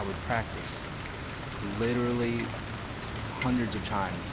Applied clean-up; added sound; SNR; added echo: none; Rain; 4 dB; none.